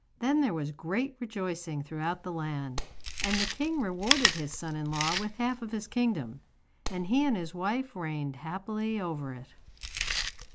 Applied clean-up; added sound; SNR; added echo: none; Chewing, mastication + Clapping; 4 dB; none.